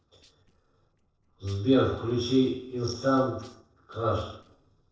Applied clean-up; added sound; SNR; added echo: neural separator model SepFormer DNS4.